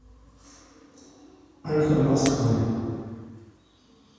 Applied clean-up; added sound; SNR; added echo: none; Shatter; 17 dB; reverberation time 2.1 s.